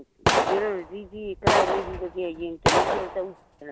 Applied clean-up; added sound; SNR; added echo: none; Gunshot, gunfire; -5 dB; none.